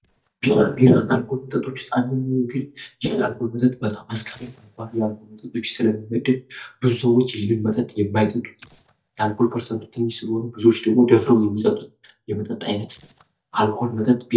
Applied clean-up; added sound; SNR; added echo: neural mask model DeepFilterNet 3.